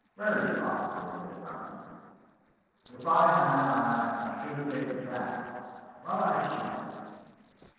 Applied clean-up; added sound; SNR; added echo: neural separator model SepFormer DNS4.